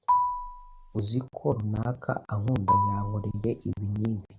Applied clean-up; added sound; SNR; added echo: none; Marimba, xylophone; 0 dB; none.